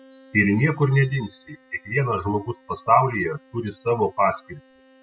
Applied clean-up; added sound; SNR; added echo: classical method spectral subtraction.